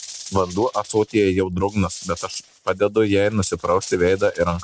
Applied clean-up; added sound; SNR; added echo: neural mask model RNNoise.